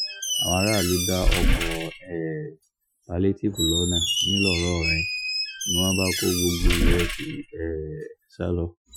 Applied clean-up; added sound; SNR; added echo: classical method Wiener filter.